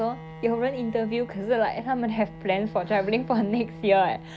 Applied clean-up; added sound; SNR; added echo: none; Bowed string instrument; 16 dB; none.